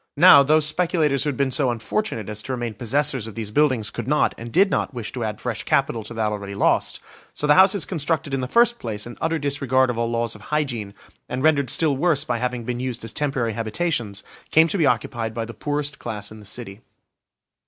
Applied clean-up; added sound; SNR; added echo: none; none; none; none.